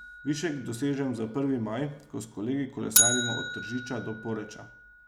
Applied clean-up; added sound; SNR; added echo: none; Bell; 0 dB; none.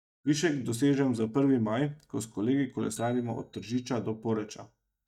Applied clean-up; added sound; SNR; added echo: neural mask model DeepFilterNet 3.